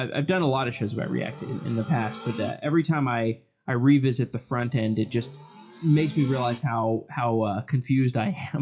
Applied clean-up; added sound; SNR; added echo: classical method WPE with log-MMSE.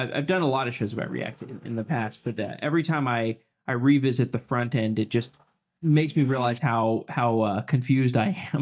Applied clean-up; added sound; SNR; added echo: neural mask model DeepFilterNet 3.